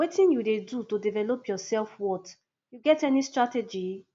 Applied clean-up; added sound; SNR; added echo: none; none; none; none.